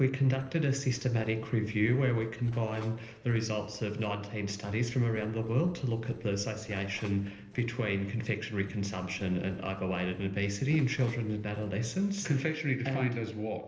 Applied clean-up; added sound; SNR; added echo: neural separator model SepFormer DNS4.